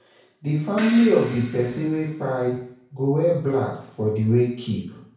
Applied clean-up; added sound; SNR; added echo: none; Crash cymbal; 16 dB; reverberation time 0.6 s.